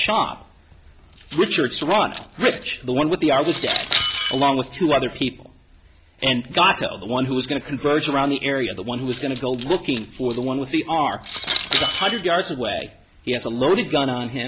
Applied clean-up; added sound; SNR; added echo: none; Cutlery, silverware; 7 dB; none.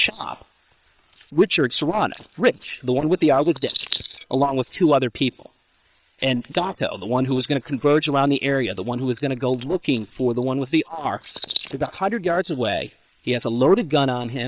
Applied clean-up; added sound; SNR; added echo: neural separator model SepFormer WHAM!.